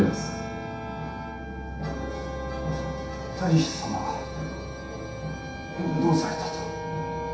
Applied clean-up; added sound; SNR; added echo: none; Trumpet; 16 dB; reverberation time 0.7 s.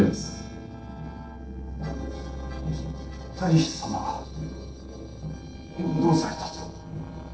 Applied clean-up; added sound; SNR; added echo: neural separator model SepFormer DNS4.